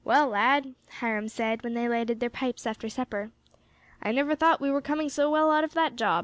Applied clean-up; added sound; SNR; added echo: none; none; none; none.